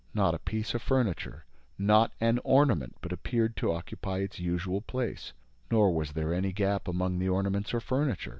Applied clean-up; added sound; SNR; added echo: none; none; none; none.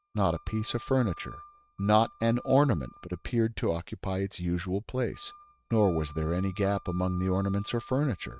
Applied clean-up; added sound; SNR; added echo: neural mask model RNNoise.